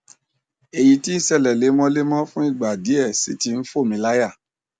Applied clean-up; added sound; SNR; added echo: none; none; none; none.